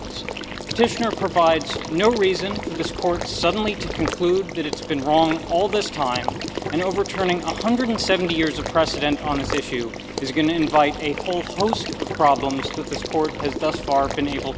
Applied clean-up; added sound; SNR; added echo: none; Water / Liquid; 7 dB; none.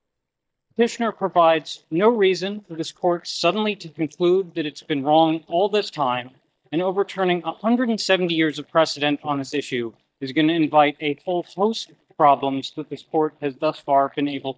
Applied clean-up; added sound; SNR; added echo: neural mask model DeepFilterNet 3.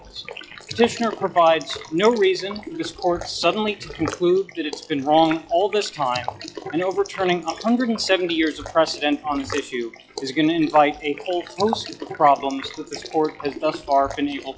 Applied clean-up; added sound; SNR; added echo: classical method log-MMSE.